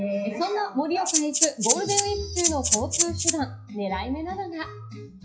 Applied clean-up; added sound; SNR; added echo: classical method WPE with log-MMSE.